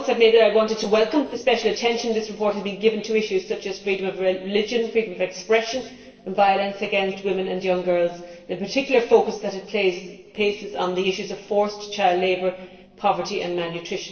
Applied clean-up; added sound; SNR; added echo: neural separator model SepFormer DNS4.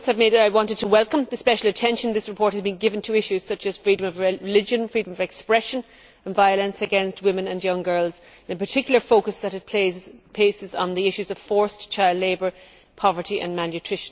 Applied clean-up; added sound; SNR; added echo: none; none; none; none.